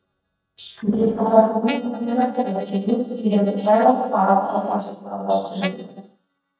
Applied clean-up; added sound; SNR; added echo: neural mask model DeepFilterNet 3.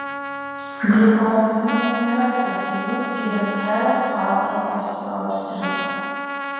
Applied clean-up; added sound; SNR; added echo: none; Trumpet; 7 dB; reverberation time 2.1 s.